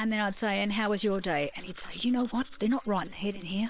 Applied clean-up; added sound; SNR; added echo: neural separator model SepFormer WHAM!.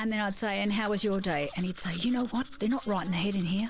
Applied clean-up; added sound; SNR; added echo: none; Domestic sounds, home sounds; 15 dB; none.